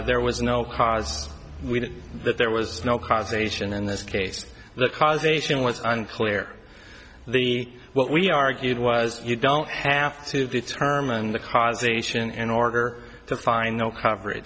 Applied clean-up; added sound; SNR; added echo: none; none; none; none.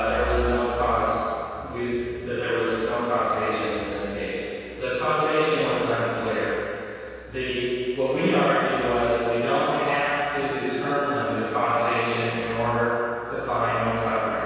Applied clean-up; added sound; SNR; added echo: none; none; none; reverberation time 2.2 s.